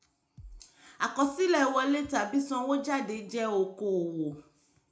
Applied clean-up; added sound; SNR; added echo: none; Bass drum; 20 dB; reverberation time 0.3 s.